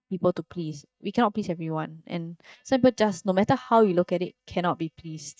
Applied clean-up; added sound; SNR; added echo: neural mask model DeepFilterNet 3.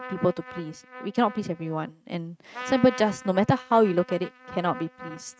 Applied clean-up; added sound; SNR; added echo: neural mask model RNNoise.